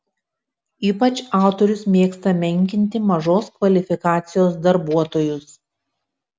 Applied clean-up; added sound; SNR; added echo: none; none; none; none.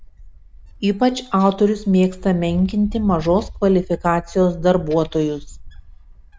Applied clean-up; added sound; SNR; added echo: none; Wind; 16 dB; none.